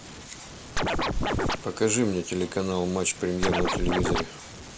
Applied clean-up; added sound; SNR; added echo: none; Scratching (performance technique); -3 dB; none.